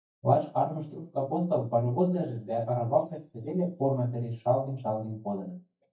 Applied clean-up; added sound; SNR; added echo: neural mask model DeepFilterNet 3.